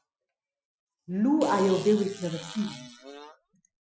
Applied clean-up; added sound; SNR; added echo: classical method Wiener filter.